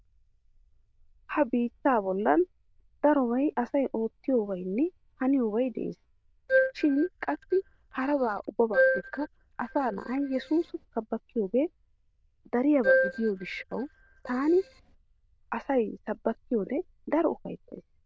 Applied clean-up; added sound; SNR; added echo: neural diffusion model UNIVERSE++.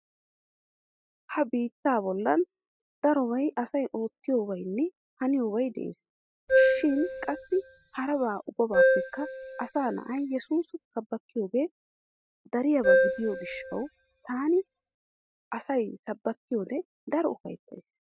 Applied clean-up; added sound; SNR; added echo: classical method spectral subtraction.